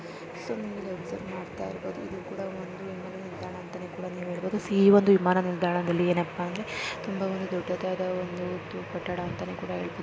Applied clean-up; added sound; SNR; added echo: none; none; none; none.